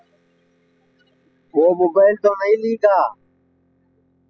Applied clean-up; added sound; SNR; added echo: classical method spectral subtraction.